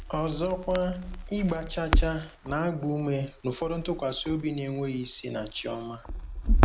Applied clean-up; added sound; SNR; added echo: none; Crackle; -3 dB; none.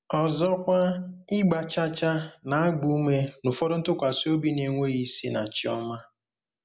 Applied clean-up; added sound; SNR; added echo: none; none; none; none.